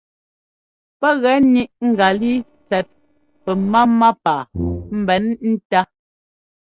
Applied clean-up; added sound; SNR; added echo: neural separator model SepFormer DNS4.